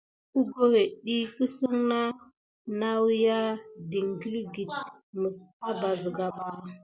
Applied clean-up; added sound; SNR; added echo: none; none; none; none.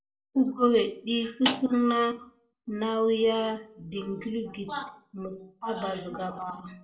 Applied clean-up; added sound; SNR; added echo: none; Snare drum; 6 dB; reverberation time 0.4 s.